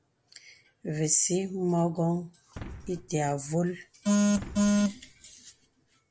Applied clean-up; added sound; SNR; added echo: none; Boom; 17 dB; none.